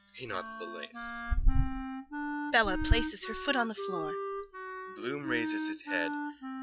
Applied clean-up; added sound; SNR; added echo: classical method log-MMSE.